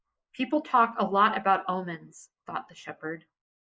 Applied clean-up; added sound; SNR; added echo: neural mask model Resemble Enhance denoiser.